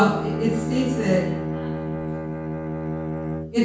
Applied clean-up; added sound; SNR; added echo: none; Bowed string instrument; 2 dB; reverberation time 0.6 s.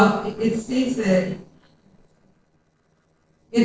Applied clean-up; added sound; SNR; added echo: neural separator model SepFormer DNS4.